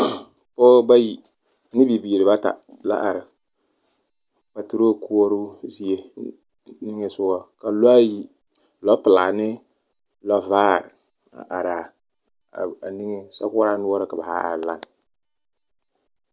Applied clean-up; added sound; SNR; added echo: none; none; none; none.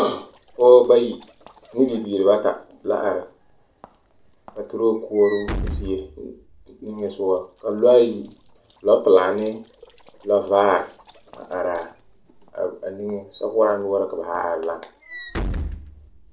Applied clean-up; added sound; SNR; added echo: none; Walk, footsteps / Slam; 15 dB; reverberation time 0.3 s.